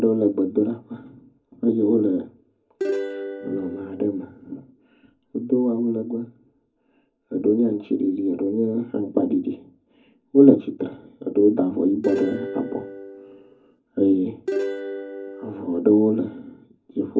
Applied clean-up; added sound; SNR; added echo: none; Plucked string instrument; 7 dB; reverberation time 0.3 s.